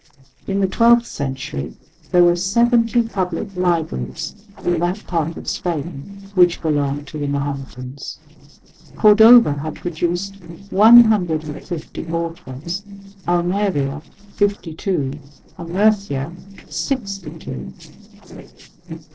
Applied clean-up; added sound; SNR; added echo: neural separator model SepFormer DNS4.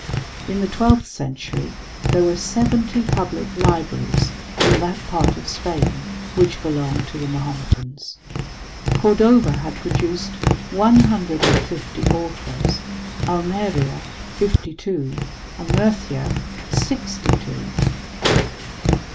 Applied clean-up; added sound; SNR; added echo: none; Tap; 1 dB; reverberation time 0.2 s.